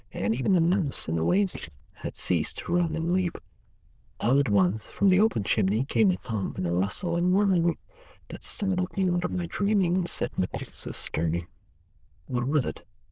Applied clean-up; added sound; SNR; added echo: neural diffusion model UNIVERSE++.